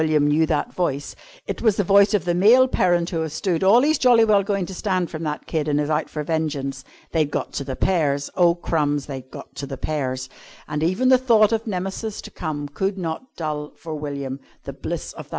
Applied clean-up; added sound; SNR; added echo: none; none; none; none.